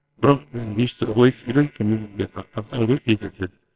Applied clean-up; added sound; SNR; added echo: neural separator model SepFormer WHAMR!.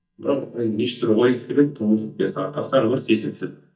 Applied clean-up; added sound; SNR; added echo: neural mask model DeepFilterNet 3.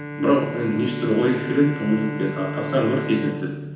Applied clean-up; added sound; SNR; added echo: none; Bowed string instrument; 8 dB; reverberation time 0.9 s.